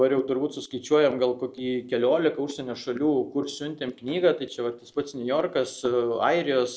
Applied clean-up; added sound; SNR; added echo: neural mask model Resemble Enhance denoiser.